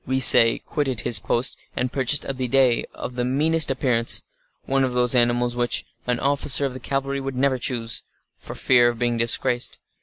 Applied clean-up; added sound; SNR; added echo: none; none; none; none.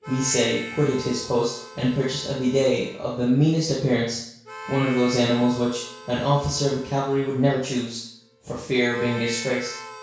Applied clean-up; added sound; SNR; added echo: none; Harmonica; 16 dB; reverberation time 0.6 s.